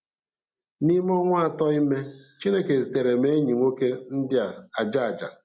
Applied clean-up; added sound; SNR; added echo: none; none; none; none.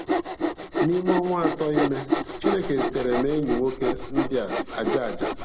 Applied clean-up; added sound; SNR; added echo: none; Sawing; 1 dB; none.